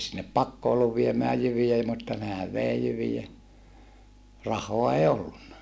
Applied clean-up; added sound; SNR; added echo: none; none; none; none.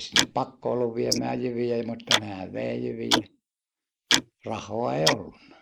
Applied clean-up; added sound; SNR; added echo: neural mask model Resemble Enhance denoiser.